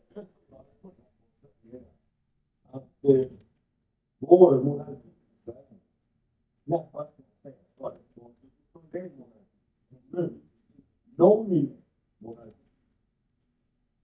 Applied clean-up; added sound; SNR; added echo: neural mask model DeepFilterNet 3.